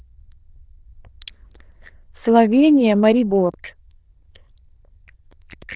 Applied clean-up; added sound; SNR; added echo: neural diffusion model UNIVERSE++.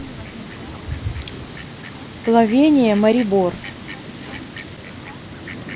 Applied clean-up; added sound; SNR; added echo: none; Fowl; 12 dB; none.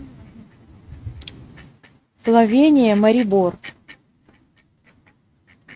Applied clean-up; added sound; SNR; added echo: neural mask model RNNoise.